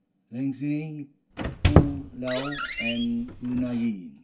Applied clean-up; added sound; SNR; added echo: none; Squeak; -4 dB; reverberation time 0.2 s.